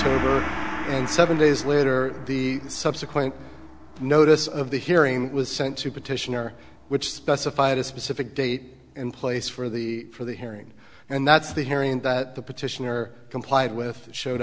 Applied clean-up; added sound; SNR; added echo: none; Gong; 12 dB; none.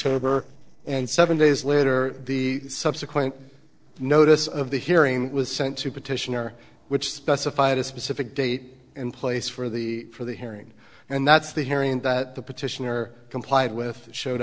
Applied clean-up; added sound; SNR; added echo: neural separator model SepFormer DNS4.